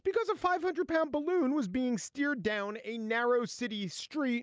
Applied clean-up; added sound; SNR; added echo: none; none; none; none.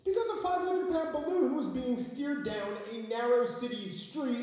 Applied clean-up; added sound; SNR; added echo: none; none; none; reverberation time 1.0 s.